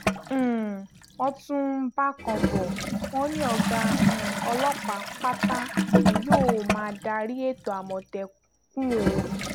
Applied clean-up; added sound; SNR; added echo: none; Toilet flush / Gurgling; -1 dB; none.